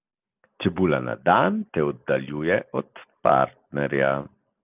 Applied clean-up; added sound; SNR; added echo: none; none; none; none.